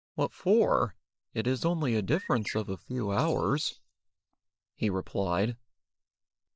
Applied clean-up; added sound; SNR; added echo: neural mask model DeepFilterNet 3.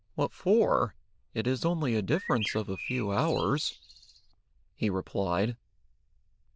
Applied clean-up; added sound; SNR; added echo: neural diffusion model UNIVERSE++.